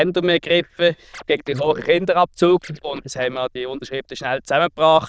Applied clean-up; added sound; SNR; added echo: neural diffusion model UNIVERSE++.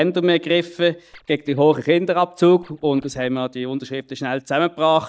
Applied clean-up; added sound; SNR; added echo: neural mask model DeepFilterNet 3.